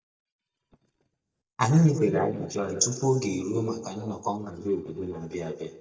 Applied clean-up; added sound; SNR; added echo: neural mask model DeepFilterNet 3.